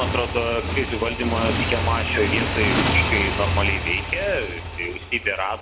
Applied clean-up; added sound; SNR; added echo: none; Motorcycle / Engine; 0 dB; reverberation time 0.6 s.